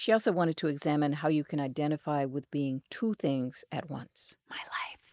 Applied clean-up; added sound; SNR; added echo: neural mask model Resemble Enhance denoiser.